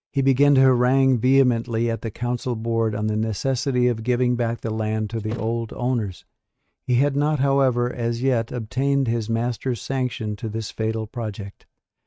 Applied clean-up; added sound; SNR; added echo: neural mask model RNNoise.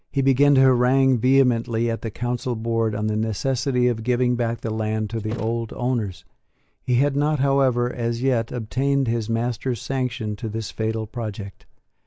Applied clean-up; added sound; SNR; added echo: none; Thump, thud; 19 dB; none.